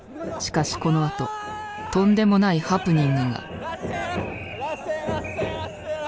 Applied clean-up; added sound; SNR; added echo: none; none; none; none.